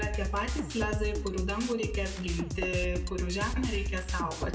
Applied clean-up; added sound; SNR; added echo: none; Drum kit; 0 dB; reverberation time 0.9 s.